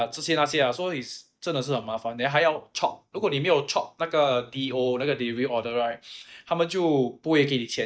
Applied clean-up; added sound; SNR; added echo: neural mask model DeepFilterNet 3.